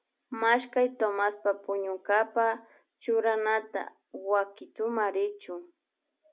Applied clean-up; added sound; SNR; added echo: none; none; none; none.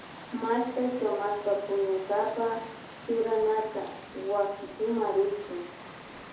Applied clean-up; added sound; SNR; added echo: none; Water; 15 dB; reverberation time 2.3 s.